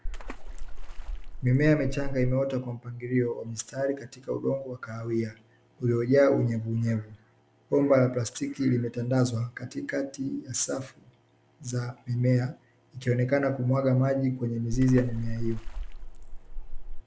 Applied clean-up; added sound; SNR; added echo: none; Water / Splash, splatter; 4 dB; none.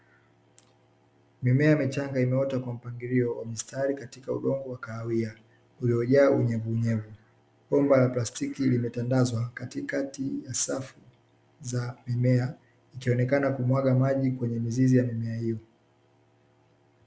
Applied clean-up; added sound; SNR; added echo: none; none; none; none.